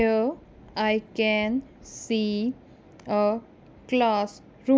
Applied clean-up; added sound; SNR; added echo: none; none; none; none.